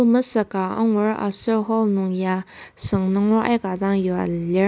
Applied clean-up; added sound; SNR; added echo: none; none; none; none.